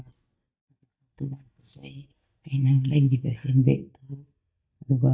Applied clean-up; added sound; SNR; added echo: neural mask model DeepFilterNet 3.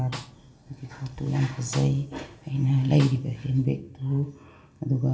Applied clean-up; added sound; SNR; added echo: none; Snare drum; 19 dB; reverberation time 0.7 s.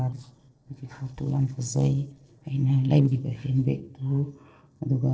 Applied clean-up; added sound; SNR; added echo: neural separator model SepFormer DNS4.